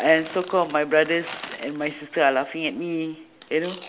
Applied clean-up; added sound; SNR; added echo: none; Chewing, mastication; 19 dB; none.